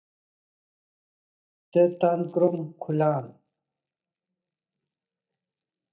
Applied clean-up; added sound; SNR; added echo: neural mask model DeepFilterNet 3.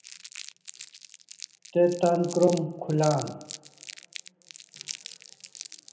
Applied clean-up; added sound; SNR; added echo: none; Crumpling, crinkling; 15 dB; reverberation time 0.7 s.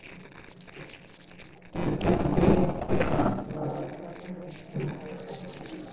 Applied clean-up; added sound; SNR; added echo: neural separator model SepFormer DNS4.